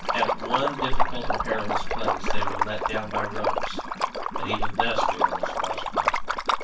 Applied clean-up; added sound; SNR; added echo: none; Liquid; 1 dB; reverberation time 0.2 s.